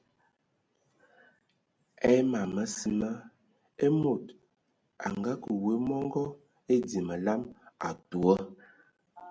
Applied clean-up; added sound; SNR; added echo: none; none; none; none.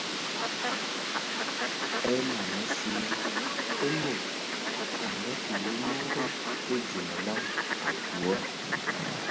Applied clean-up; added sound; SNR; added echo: none; Fowl; -5 dB; none.